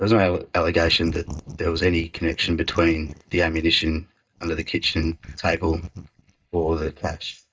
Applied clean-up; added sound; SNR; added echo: neural mask model DeepFilterNet 3.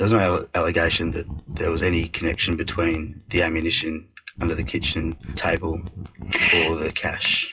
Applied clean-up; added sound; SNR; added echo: classical method WPE with log-MMSE.